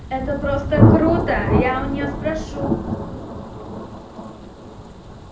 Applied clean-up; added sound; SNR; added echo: none; Thunder; -4 dB; reverberation time 0.4 s.